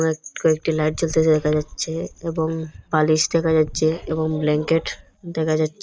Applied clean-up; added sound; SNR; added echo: neural mask model DeepFilterNet 3.